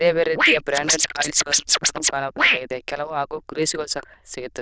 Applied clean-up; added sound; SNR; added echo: neural diffusion model UNIVERSE++.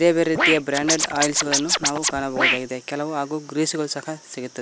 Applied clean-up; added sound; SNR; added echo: none; Scratching (performance technique); -1 dB; none.